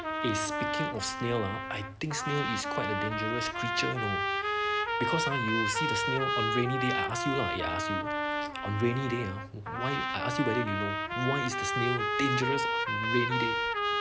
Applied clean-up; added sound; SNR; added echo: none; Trumpet; -2 dB; none.